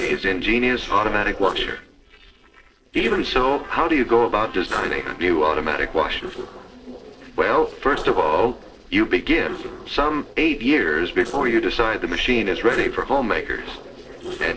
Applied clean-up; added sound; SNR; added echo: neural separator model SepFormer DNS4.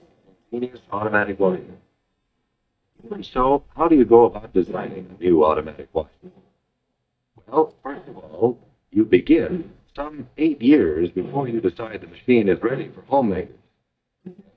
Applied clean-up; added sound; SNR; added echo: neural mask model DeepFilterNet 3.